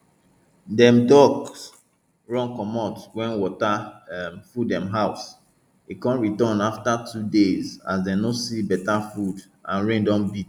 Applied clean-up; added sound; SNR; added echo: none; none; none; none.